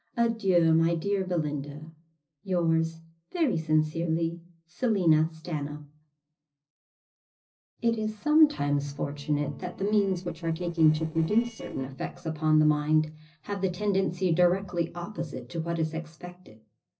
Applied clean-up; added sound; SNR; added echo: neural separator model SepFormer DNS4.